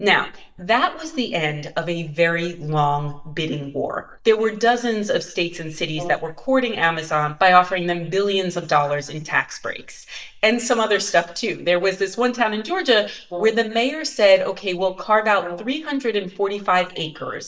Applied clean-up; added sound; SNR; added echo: neural mask model DeepFilterNet 3.